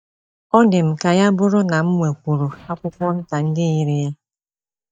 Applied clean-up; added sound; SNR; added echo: neural mask model DeepFilterNet 3.